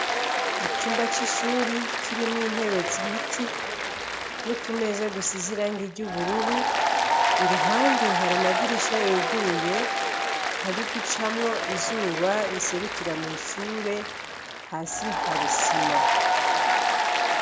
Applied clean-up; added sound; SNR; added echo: none; Applause; -4 dB; none.